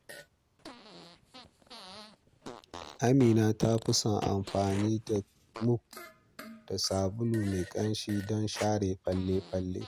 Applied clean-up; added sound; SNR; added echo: none; Fart; 18 dB; none.